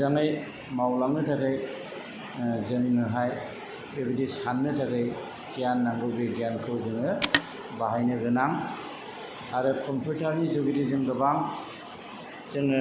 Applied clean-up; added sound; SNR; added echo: none; Telephone; 7 dB; none.